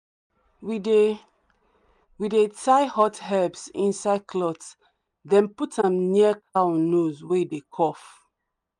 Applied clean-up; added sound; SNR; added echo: none; none; none; none.